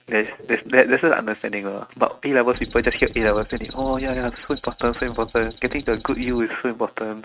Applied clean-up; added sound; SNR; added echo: neural mask model RNNoise.